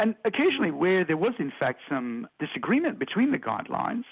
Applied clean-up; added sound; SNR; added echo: none; none; none; none.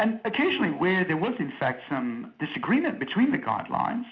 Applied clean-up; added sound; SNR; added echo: none; none; none; reverberation time 0.5 s.